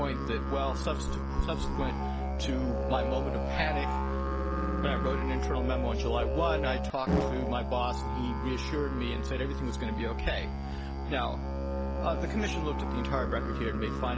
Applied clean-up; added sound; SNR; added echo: none; Musical instrument; -3 dB; none.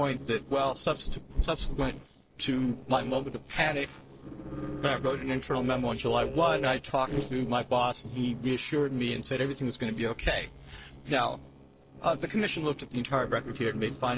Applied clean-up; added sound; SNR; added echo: neural separator model SepFormer DNS4.